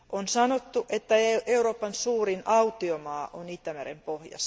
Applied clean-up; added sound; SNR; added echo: none; none; none; none.